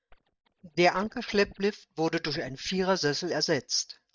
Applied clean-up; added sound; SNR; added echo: neural mask model DeepFilterNet 3.